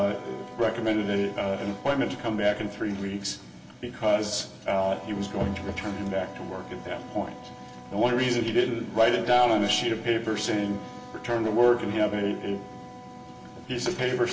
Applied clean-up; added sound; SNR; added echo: none; Wind instrument, woodwind instrument; 19 dB; reverberation time 0.2 s.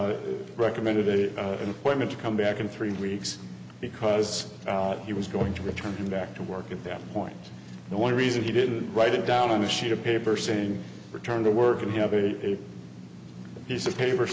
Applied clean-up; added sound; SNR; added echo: none; none; none; none.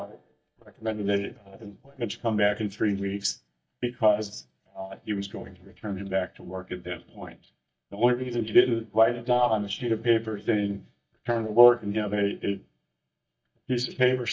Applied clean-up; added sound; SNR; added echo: neural mask model DeepFilterNet 3.